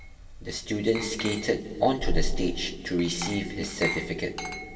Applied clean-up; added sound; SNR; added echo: none; Glass; 13 dB; reverberation time 2.3 s.